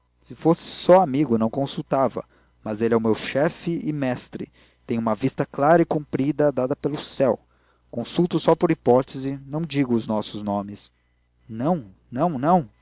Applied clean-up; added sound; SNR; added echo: none; none; none; none.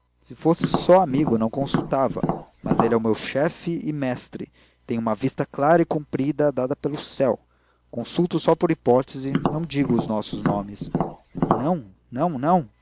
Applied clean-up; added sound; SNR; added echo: none; Tap; 3 dB; none.